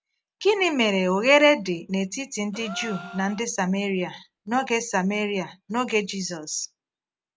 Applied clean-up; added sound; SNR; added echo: none; Gasp; 18 dB; none.